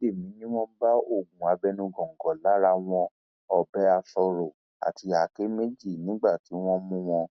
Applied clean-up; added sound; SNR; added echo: none; none; none; none.